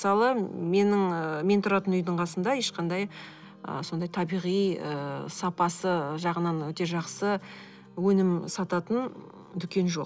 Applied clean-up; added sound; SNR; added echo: none; none; none; none.